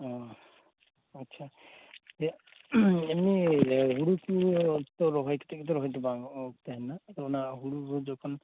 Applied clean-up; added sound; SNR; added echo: none; none; none; none.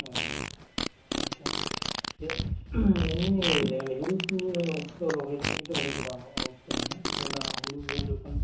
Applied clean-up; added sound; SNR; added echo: none; Fart; 0 dB; reverberation time 0.8 s.